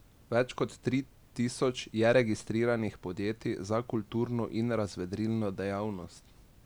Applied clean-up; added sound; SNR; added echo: none; none; none; none.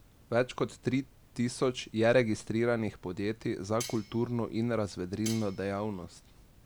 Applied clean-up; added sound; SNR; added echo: none; Cutlery, silverware; 15 dB; none.